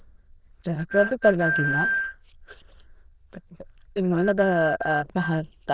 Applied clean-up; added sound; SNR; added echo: neural diffusion model UNIVERSE++.